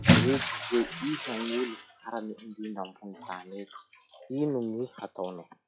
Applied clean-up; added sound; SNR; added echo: classical method log-MMSE.